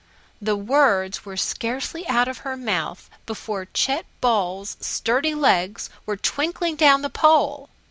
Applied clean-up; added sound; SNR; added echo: none; none; none; none.